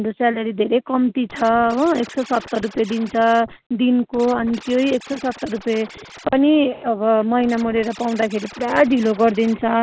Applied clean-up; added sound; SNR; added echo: none; Scratching (performance technique); 20 dB; none.